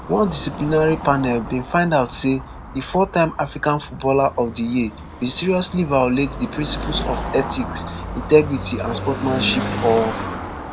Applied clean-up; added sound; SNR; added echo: none; Car passing by / Traffic noise, roadway noise; 9 dB; none.